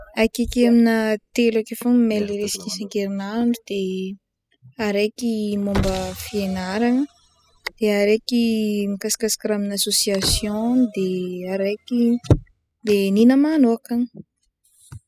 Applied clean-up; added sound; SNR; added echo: classical method spectral subtraction.